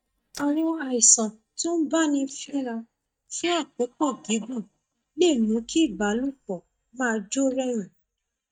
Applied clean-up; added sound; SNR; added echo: neural mask model DeepFilterNet 3.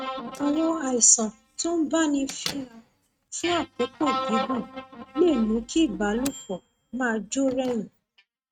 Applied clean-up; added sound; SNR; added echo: neural mask model RNNoise.